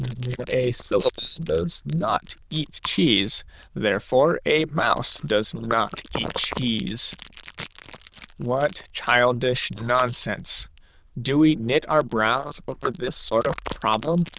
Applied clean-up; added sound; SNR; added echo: neural diffusion model UNIVERSE++.